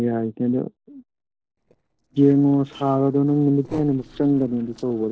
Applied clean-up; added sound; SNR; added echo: neural separator model SepFormer DNS4.